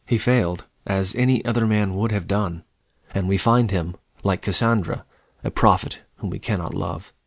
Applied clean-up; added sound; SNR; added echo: none; none; none; none.